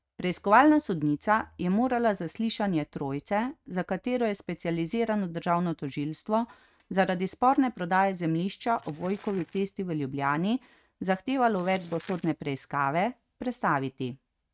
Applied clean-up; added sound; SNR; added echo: neural mask model RNNoise.